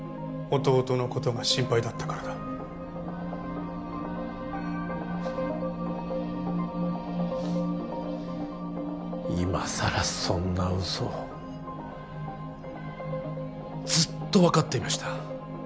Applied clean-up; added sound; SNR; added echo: none; none; none; none.